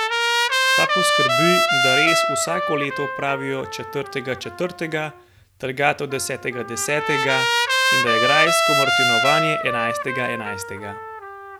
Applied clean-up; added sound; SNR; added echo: none; Trumpet; -4 dB; none.